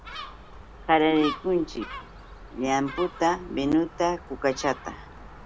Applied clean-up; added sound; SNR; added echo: none; Gull, seagull; 13 dB; none.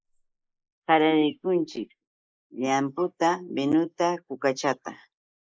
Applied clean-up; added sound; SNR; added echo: neural mask model Resemble Enhance denoiser.